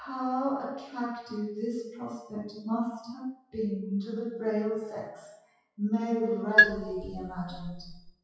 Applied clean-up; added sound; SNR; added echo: classical method WPE with log-MMSE.